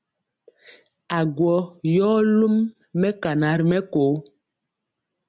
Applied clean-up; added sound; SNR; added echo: none; none; none; none.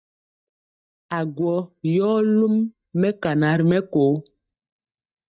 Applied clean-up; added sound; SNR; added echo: neural mask model DeepFilterNet 3.